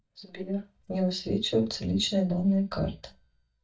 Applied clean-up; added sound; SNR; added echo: neural mask model DeepFilterNet 3.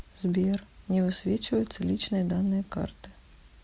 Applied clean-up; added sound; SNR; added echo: none; none; none; none.